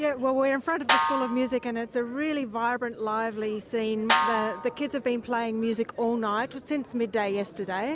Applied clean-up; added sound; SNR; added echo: none; Snare drum; 2 dB; none.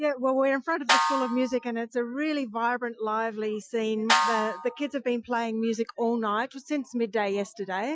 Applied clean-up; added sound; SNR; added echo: classical method Wiener filter.